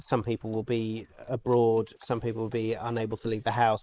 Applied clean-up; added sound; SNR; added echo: neural mask model Resemble Enhance denoiser.